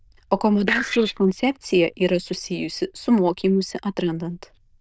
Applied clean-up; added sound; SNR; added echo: neural diffusion model UNIVERSE++.